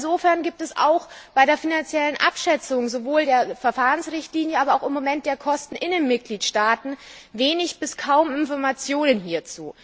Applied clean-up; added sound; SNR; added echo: none; none; none; none.